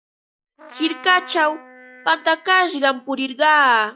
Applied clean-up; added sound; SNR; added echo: classical method log-MMSE.